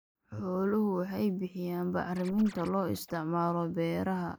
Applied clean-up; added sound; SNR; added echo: neural mask model Resemble Enhance denoiser.